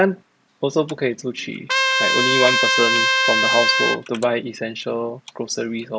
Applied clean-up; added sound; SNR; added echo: none; Trumpet; -4 dB; none.